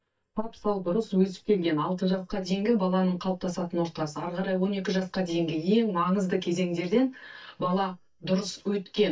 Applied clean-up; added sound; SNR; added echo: neural mask model DeepFilterNet 3.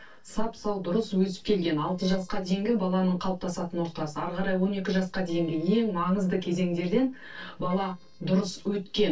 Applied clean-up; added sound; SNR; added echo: neural separator model SepFormer DNS4.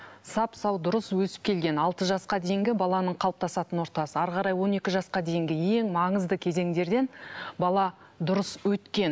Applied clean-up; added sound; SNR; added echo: none; none; none; none.